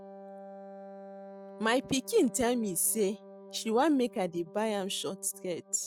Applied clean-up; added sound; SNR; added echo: neural mask model RNNoise.